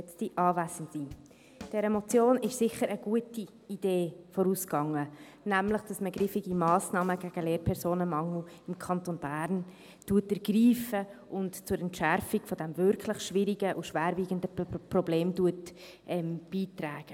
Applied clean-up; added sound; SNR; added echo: none; Drum / Drum kit; 19 dB; none.